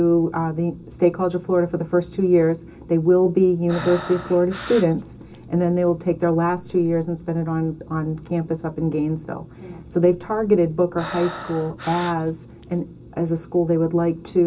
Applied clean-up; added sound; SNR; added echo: none; Breathing; 14 dB; reverberation time 0.2 s.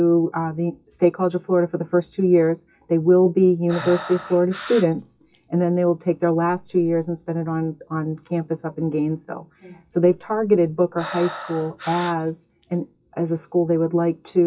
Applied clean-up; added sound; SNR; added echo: classical method WPE with log-MMSE.